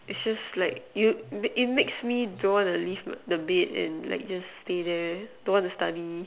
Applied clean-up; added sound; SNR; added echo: none; none; none; none.